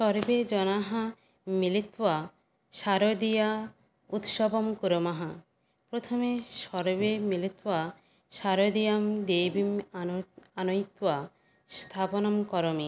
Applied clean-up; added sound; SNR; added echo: none; none; none; none.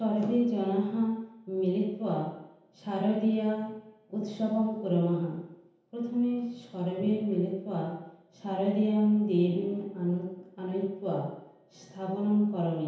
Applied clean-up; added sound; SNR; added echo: none; none; none; reverberation time 0.9 s.